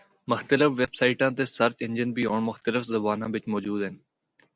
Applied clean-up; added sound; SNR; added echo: none; none; none; none.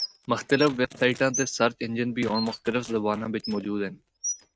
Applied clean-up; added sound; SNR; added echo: neural mask model RNNoise.